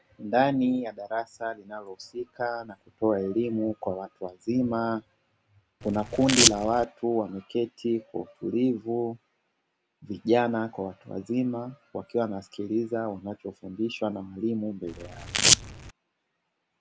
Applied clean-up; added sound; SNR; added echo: none; Domestic sounds, home sounds; -4 dB; none.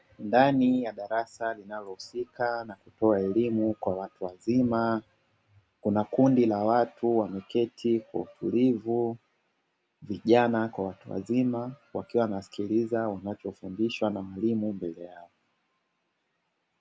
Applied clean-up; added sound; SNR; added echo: none; none; none; none.